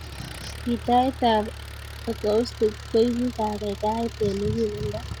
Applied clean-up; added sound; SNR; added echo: none; Engine; 12 dB; none.